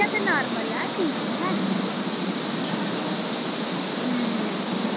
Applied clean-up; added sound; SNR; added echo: none; Cricket; -4 dB; none.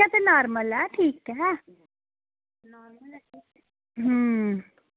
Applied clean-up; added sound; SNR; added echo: none; none; none; none.